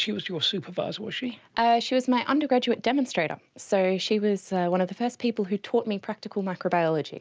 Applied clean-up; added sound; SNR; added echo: none; none; none; none.